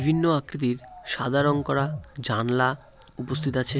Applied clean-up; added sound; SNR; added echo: none; Telephone; 12 dB; none.